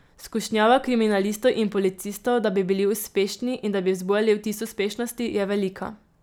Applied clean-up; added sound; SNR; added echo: none; none; none; none.